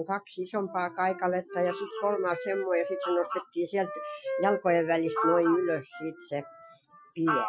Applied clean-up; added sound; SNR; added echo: classical method Wiener filter.